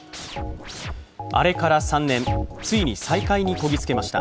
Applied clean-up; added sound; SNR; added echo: none; Scratching (performance technique); 13 dB; none.